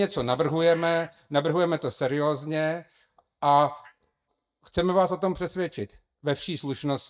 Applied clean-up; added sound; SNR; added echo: neural mask model DeepFilterNet 3.